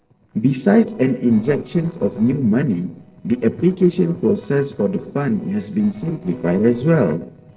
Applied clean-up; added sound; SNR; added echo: neural separator model SepFormer DNS4.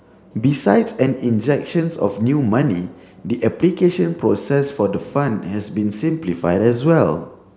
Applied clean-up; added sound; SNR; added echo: none; none; none; none.